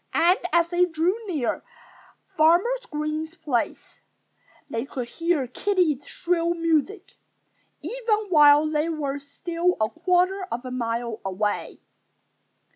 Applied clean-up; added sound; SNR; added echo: none; none; none; none.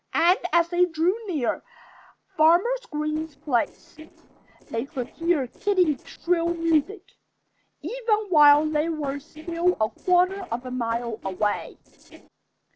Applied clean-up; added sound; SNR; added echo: neural separator model SepFormer DNS4.